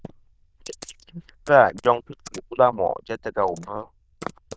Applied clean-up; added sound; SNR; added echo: neural diffusion model UNIVERSE++.